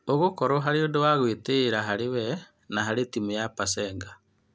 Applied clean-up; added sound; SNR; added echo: none; none; none; none.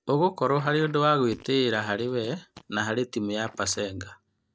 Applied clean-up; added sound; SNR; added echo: neural mask model DeepFilterNet 3.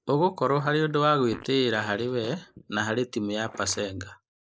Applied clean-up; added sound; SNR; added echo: neural mask model Resemble Enhance denoiser.